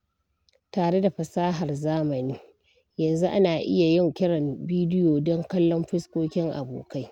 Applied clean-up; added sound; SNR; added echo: none; none; none; none.